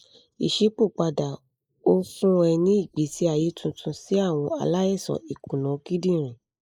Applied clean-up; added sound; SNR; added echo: neural mask model Resemble Enhance denoiser.